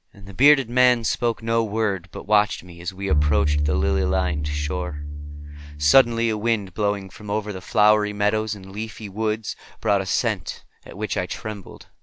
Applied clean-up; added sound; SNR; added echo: none; Bowed string instrument; -1 dB; none.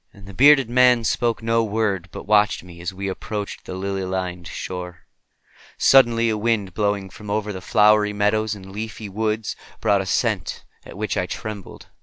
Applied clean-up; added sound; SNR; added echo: none; none; none; none.